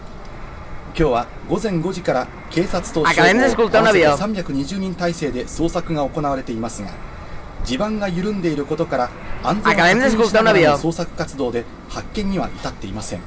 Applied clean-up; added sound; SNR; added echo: none; Fixed-wing aircraft, airplane; -1 dB; reverberation time 0.2 s.